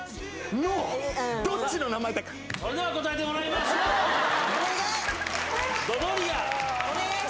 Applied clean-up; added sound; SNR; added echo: none; none; none; none.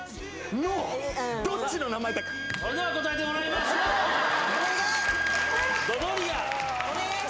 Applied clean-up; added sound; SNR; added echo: none; Wind instrument, woodwind instrument; 5 dB; none.